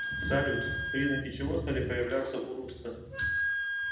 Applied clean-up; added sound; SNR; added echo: none; Wind instrument, woodwind instrument; 2 dB; reverberation time 0.8 s.